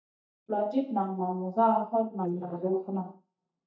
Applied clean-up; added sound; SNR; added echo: neural mask model DeepFilterNet 3.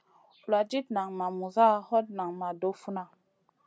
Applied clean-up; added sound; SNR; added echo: none; none; none; none.